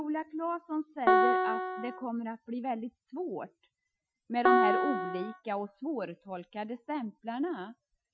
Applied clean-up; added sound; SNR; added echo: classical method Wiener filter.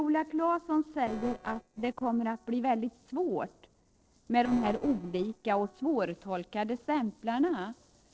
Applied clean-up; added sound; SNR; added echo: neural separator model SepFormer DNS4.